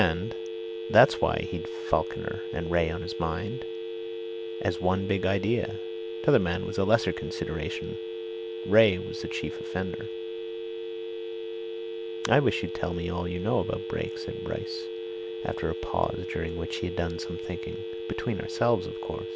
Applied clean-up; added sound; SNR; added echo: none; Telephone; 5 dB; none.